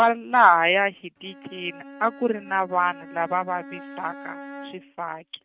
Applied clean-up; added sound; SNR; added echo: neural mask model RNNoise.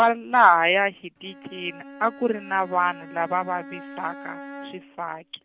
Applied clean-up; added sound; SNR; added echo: none; Bowed string instrument; 18 dB; none.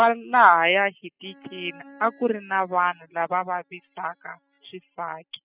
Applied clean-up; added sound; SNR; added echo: classical method spectral subtraction.